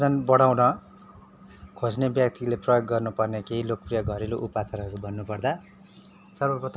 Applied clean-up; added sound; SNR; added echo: none; none; none; none.